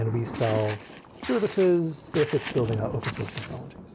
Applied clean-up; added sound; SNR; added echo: none; Thunder + Walk, footsteps; 10 dB; none.